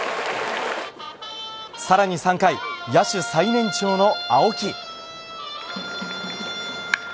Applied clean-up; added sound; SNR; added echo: none; Wind instrument, woodwind instrument; 13 dB; none.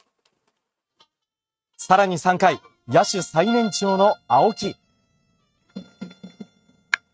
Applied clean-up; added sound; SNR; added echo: neural mask model RNNoise.